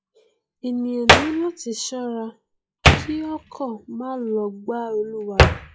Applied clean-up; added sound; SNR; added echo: classical method log-MMSE.